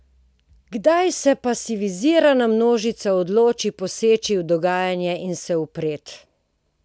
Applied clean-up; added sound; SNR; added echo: none; none; none; none.